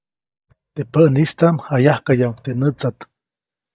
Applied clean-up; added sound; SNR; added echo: neural mask model DeepFilterNet 3.